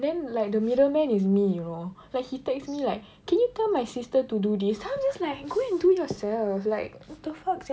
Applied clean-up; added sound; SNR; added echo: none; none; none; none.